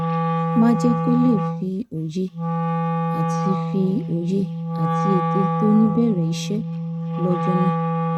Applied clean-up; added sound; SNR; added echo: neural mask model RNNoise.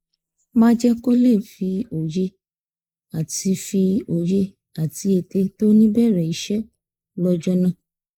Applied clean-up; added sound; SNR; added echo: neural mask model Resemble Enhance denoiser.